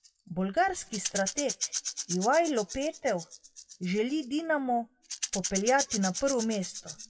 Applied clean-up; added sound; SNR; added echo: classical method WPE with log-MMSE.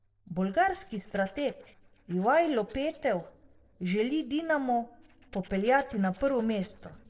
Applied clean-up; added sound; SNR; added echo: neural separator model SepFormer DNS4.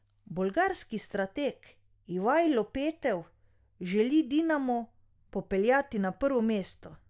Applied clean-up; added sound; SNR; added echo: none; none; none; none.